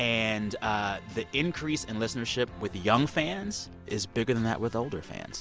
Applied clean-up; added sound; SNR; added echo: none; none; none; none.